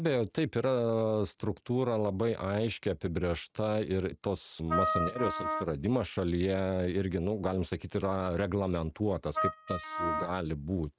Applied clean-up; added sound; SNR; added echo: neural mask model RNNoise.